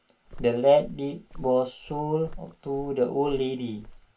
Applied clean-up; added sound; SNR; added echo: none; Walk, footsteps; 17 dB; reverberation time 0.2 s.